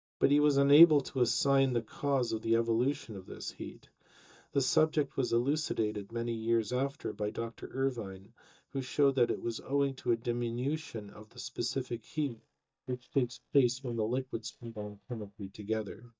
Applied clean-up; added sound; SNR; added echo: neural mask model DeepFilterNet 3.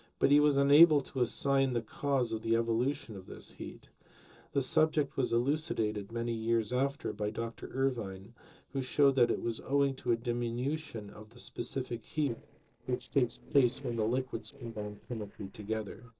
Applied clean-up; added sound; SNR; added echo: neural separator model SepFormer DNS4.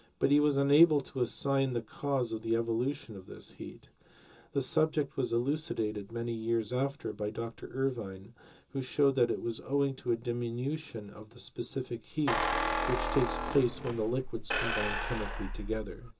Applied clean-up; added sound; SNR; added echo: none; Squeak; 2 dB; reverberation time 0.2 s.